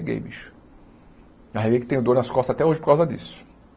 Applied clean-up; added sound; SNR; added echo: none; none; none; none.